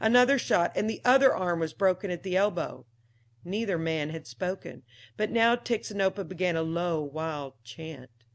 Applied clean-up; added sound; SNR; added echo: none; none; none; none.